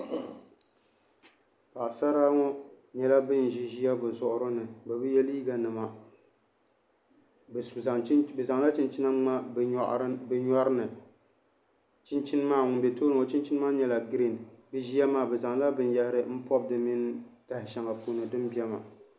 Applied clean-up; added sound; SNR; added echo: none; none; none; none.